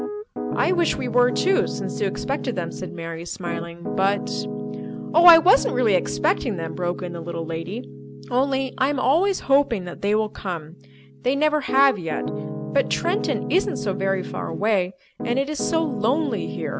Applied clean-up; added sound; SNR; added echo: none; Piano; 7 dB; none.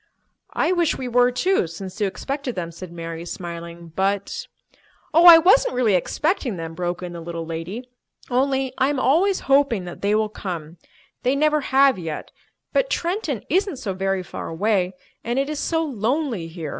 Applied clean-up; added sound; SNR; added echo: none; none; none; none.